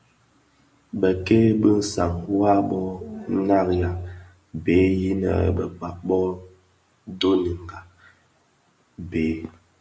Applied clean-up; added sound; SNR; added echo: none; none; none; none.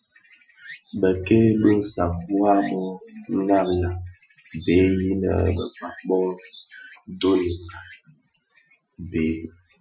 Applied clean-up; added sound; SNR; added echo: classical method Wiener filter.